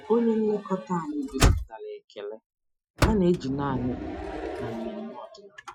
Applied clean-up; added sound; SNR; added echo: classical method Wiener filter.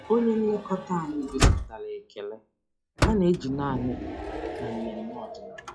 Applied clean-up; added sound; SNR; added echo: classical method log-MMSE.